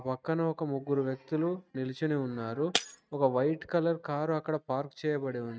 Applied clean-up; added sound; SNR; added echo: neural mask model RNNoise.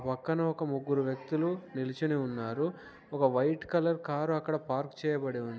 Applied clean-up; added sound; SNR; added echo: none; none; none; none.